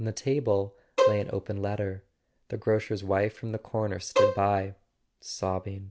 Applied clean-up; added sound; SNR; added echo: none; Bowed string instrument; -2 dB; none.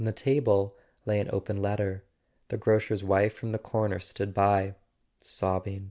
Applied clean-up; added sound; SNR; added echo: none; none; none; none.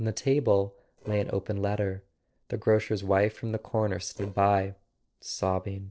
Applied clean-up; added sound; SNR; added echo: neural separator model SepFormer DNS4.